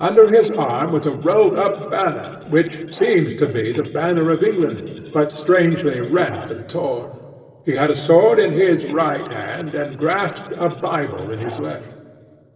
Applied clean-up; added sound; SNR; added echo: neural separator model SepFormer DNS4.